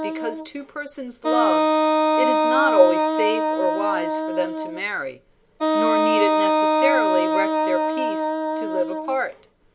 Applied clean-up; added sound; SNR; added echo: none; Wind instrument, woodwind instrument; -4 dB; none.